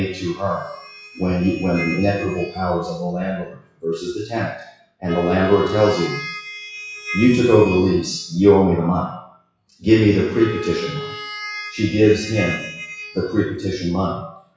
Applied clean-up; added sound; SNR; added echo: classical method WPE with log-MMSE.